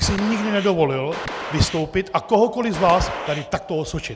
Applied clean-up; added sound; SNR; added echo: none; Gunshot, gunfire; 10 dB; none.